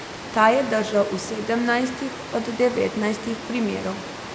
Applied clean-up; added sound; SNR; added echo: none; Water; 11 dB; none.